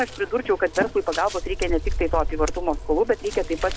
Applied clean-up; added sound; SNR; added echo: none; Scissors; 5 dB; none.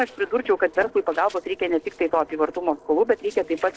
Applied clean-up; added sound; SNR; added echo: neural separator model SepFormer DNS4.